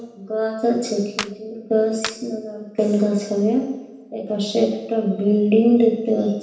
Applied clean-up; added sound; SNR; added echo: none; Clapping; 14 dB; reverberation time 0.9 s.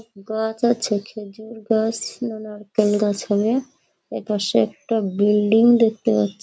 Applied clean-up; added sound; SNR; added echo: none; none; none; none.